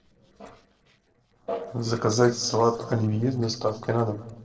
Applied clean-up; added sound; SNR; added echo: neural separator model SepFormer DNS4.